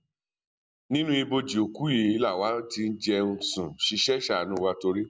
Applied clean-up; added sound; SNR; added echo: none; none; none; none.